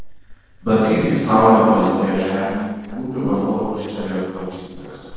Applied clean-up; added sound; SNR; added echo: neural separator model SepFormer DNS4.